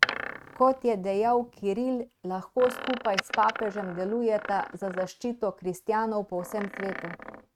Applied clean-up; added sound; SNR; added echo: neural mask model RNNoise.